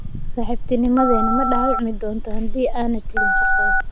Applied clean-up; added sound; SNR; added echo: none; Telephone; -3 dB; none.